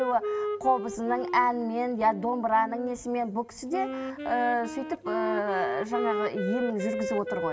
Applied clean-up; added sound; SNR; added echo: none; Wind instrument, woodwind instrument; 5 dB; reverberation time 0.3 s.